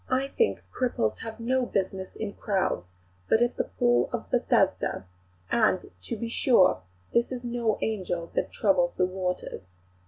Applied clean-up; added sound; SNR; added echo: none; none; none; none.